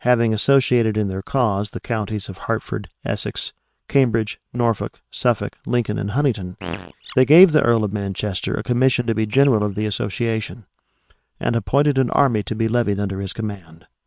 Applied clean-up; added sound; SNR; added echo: neural separator model SepFormer WHAM!.